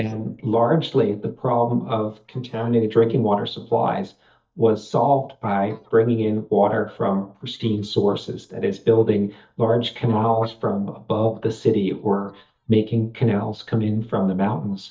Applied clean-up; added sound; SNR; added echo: neural mask model DeepFilterNet 3.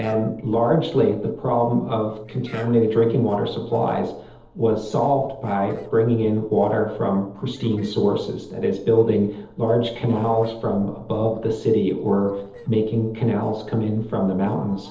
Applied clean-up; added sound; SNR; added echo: neural separator model SepFormer DNS4.